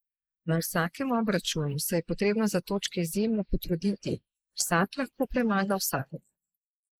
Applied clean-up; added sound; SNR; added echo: neural mask model Resemble Enhance denoiser.